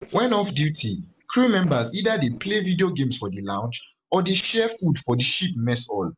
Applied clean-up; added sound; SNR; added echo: neural separator model SepFormer DNS4.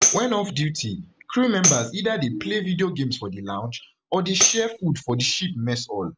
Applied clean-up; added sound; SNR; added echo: none; Tambourine; 2 dB; none.